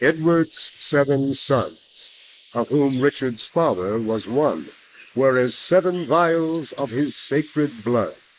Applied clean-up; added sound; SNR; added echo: neural mask model Resemble Enhance denoiser.